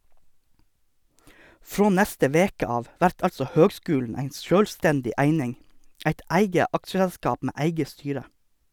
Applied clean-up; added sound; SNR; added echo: none; none; none; none.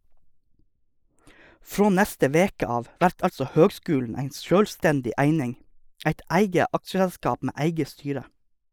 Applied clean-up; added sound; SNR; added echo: neural mask model Resemble Enhance denoiser.